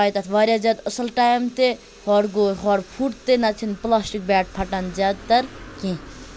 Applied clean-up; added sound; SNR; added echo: none; none; none; none.